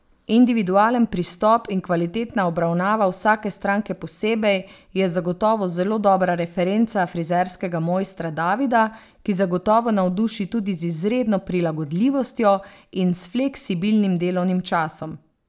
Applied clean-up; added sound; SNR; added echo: none; none; none; none.